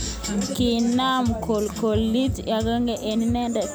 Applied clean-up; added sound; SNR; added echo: none; none; none; none.